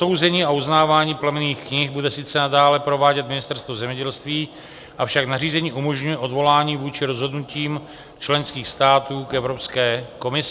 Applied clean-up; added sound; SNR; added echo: none; none; none; none.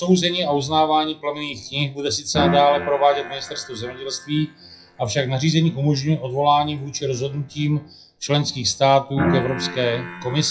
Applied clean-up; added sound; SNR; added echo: classical method WPE with log-MMSE.